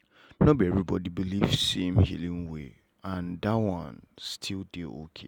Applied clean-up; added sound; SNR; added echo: none; none; none; none.